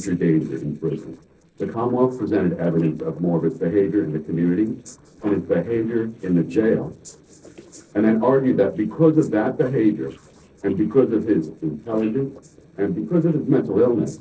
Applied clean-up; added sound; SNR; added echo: neural separator model SepFormer DNS4.